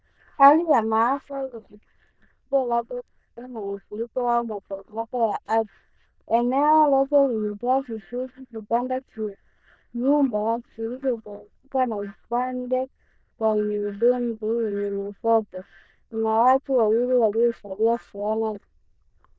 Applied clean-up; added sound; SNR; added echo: neural diffusion model UNIVERSE++.